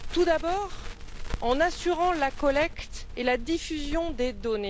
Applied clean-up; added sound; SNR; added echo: none; Crackle; 7 dB; none.